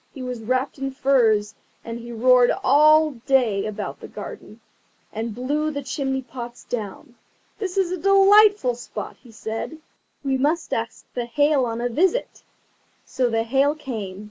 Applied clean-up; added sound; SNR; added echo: none; none; none; none.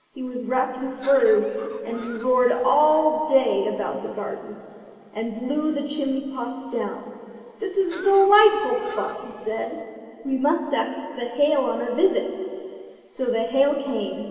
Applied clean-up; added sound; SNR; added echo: none; Cough; 17 dB; reverberation time 2.5 s.